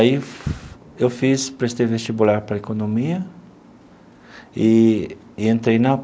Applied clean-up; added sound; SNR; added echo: none; none; none; none.